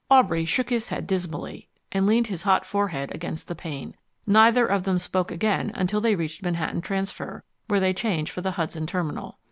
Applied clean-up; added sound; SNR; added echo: none; none; none; none.